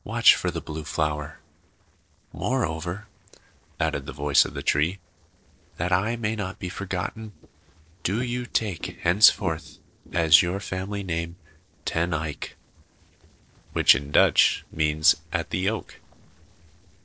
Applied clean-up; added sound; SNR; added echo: neural separator model SepFormer DNS4.